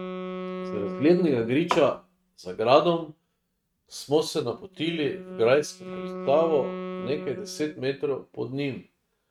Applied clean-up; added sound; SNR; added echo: neural mask model RNNoise.